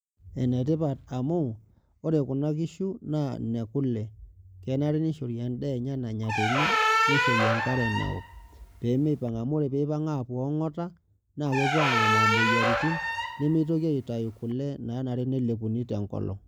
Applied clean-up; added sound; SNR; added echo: none; Squeak; -1 dB; none.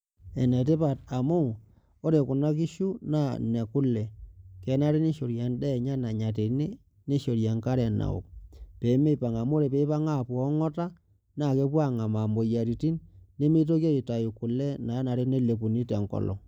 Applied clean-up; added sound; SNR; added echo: none; none; none; none.